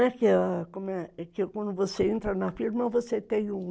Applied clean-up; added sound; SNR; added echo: none; none; none; none.